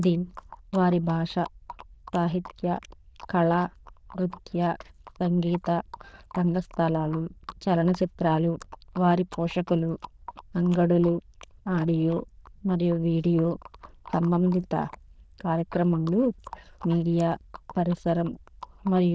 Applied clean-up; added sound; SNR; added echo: neural diffusion model UNIVERSE++.